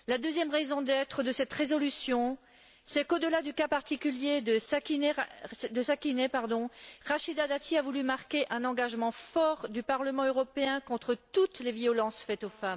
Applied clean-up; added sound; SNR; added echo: none; none; none; none.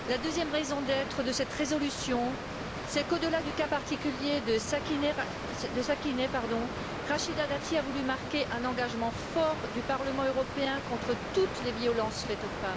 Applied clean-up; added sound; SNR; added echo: none; Water; 5 dB; none.